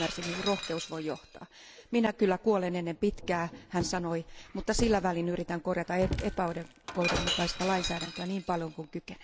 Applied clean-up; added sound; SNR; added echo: none; Shatter; 8 dB; none.